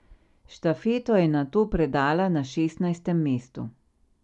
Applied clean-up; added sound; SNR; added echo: none; none; none; none.